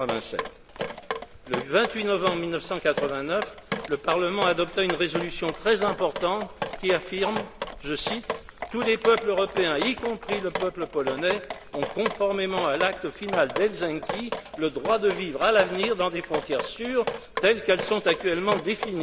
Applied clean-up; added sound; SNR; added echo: none; Drip; 8 dB; none.